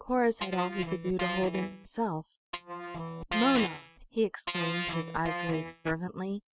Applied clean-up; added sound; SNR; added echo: neural mask model RNNoise.